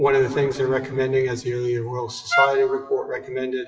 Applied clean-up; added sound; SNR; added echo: classical method WPE with log-MMSE.